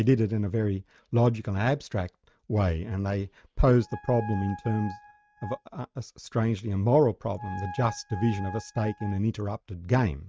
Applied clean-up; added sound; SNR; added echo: neural mask model RNNoise.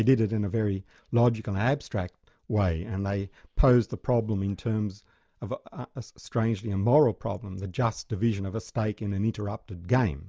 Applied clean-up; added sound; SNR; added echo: none; none; none; none.